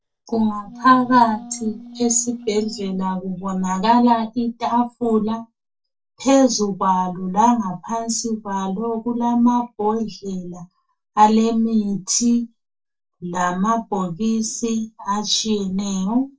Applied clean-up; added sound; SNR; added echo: neural separator model SepFormer DNS4.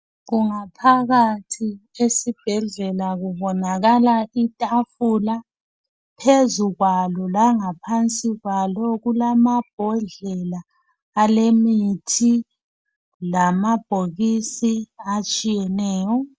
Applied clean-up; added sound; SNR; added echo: none; none; none; none.